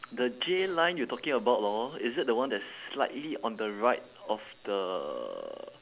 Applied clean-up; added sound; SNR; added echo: none; none; none; none.